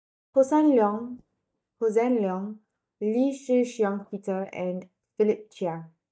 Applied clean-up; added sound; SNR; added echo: neural mask model DeepFilterNet 3.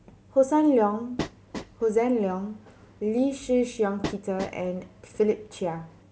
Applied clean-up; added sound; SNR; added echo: none; Train; 13 dB; none.